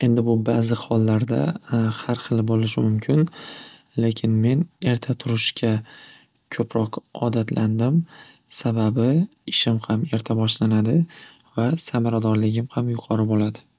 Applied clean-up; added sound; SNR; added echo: none; none; none; none.